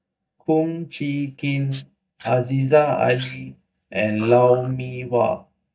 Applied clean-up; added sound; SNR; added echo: neural mask model DeepFilterNet 3.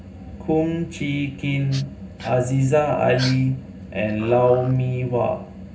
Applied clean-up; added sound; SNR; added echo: none; Dog; 18 dB; reverberation time 0.4 s.